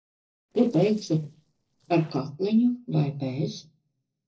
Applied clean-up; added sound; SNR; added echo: neural separator model SepFormer DNS4.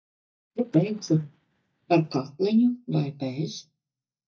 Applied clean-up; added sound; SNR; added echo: neural mask model DeepFilterNet 3.